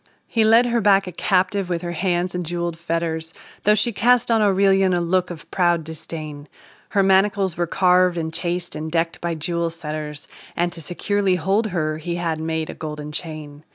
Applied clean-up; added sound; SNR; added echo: none; none; none; none.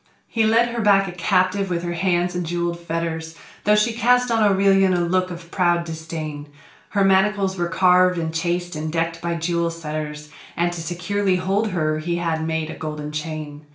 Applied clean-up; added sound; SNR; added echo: none; none; none; reverberation time 0.4 s.